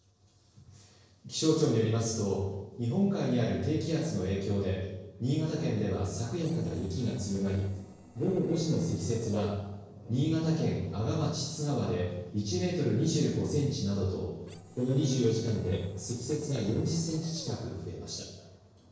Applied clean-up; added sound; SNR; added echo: neural separator model SepFormer DNS4.